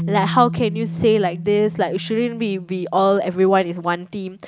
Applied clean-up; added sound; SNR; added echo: none; Bass guitar; 10 dB; none.